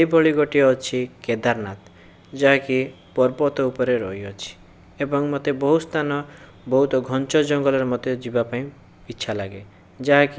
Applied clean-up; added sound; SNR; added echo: none; none; none; none.